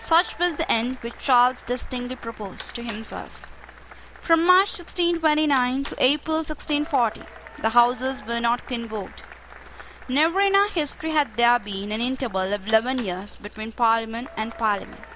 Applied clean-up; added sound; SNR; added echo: none; Bicycle + Applause / Crowd / Cheering; 19 dB; none.